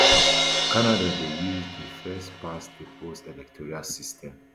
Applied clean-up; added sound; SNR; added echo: none; Crash cymbal; -5 dB; none.